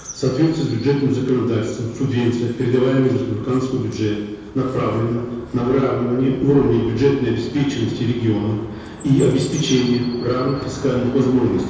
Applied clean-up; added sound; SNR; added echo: none; Chirp, tweet; 18 dB; reverberation time 1.2 s.